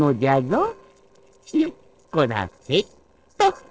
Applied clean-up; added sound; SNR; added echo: neural separator model SepFormer DNS4.